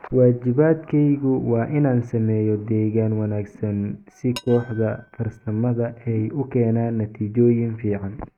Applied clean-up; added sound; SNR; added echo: neural mask model RNNoise.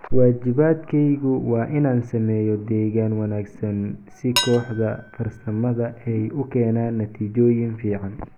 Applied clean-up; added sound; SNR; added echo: none; Dishes, pots, and pans; 12 dB; none.